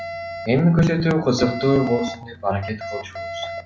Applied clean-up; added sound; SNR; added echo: none; Alarm; 12 dB; none.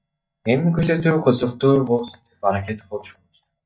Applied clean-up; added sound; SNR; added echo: neural mask model DeepFilterNet 3.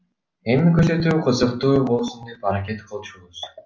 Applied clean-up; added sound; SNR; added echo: none; none; none; none.